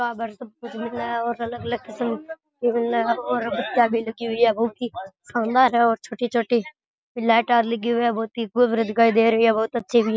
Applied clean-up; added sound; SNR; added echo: none; none; none; none.